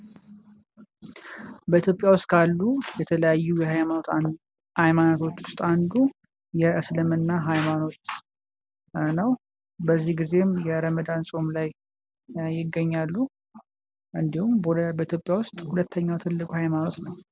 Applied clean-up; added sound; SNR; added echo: none; none; none; none.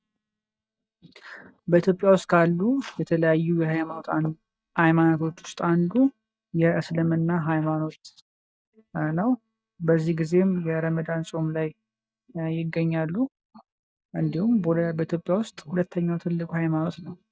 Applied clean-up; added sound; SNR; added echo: neural mask model DeepFilterNet 3.